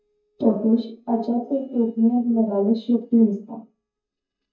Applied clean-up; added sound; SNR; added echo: neural mask model DeepFilterNet 3.